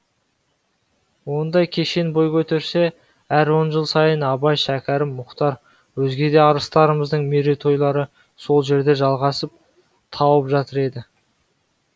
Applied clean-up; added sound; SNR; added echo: none; none; none; none.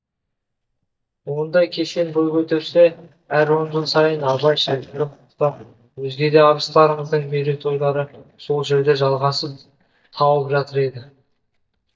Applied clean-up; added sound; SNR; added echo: neural mask model DeepFilterNet 3.